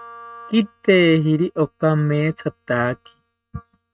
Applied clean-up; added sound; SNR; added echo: neural mask model RNNoise.